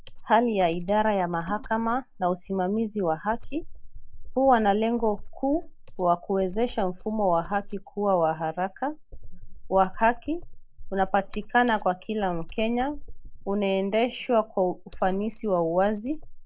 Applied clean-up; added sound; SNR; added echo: neural mask model Resemble Enhance denoiser.